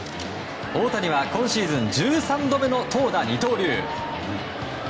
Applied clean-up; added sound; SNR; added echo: none; none; none; none.